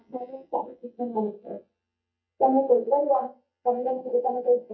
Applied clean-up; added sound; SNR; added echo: neural mask model DeepFilterNet 3.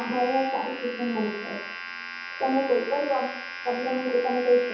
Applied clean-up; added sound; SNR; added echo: none; Domestic sounds, home sounds; 10 dB; reverberation time 0.7 s.